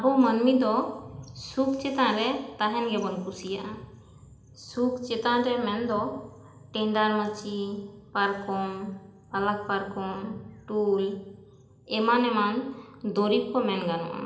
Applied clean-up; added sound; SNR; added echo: none; none; none; reverberation time 0.8 s.